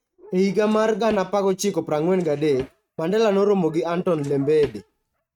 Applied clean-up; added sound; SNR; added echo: neural mask model RNNoise.